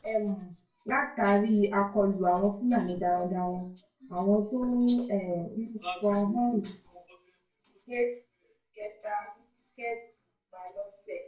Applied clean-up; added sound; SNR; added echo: none; none; none; reverberation time 0.3 s.